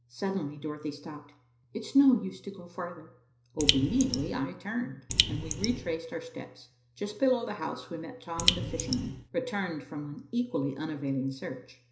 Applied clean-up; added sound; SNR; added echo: none; Raindrop; -1 dB; reverberation time 0.5 s.